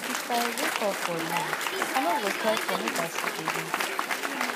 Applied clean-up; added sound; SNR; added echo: none; Applause; -4 dB; none.